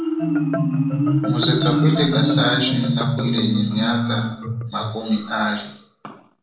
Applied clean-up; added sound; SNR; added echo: none; Marimba, xylophone; -3 dB; reverberation time 0.5 s.